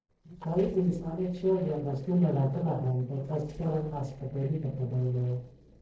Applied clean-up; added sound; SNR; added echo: neural separator model SepFormer DNS4.